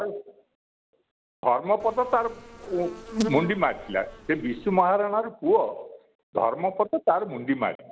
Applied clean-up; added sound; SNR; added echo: none; Insect; 9 dB; none.